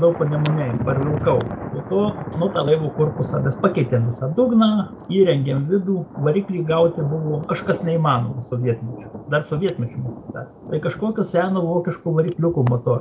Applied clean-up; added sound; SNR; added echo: none; Thunder; 12 dB; none.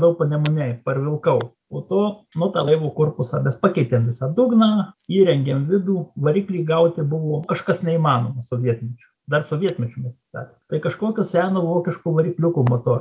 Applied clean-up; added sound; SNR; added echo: none; none; none; none.